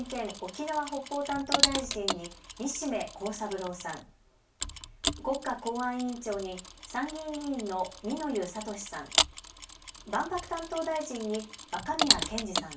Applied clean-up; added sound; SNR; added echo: none; Mechanisms; 0 dB; reverberation time 0.3 s.